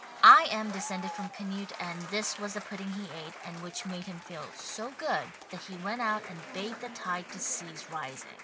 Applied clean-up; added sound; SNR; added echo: none; Applause / Crowd / Cheering; 14 dB; none.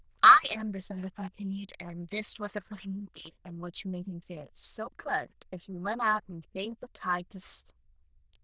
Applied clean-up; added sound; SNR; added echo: neural diffusion model UNIVERSE++.